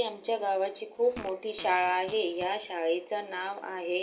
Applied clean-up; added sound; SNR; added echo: none; Fart; 17 dB; reverberation time 0.2 s.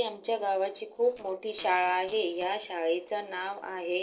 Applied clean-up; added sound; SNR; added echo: neural separator model SepFormer DNS4.